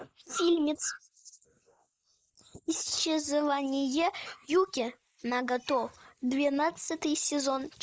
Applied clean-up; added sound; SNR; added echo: neural mask model Resemble Enhance denoiser.